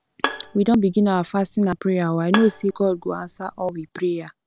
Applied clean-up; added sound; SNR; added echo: none; Bowed string instrument; 11 dB; none.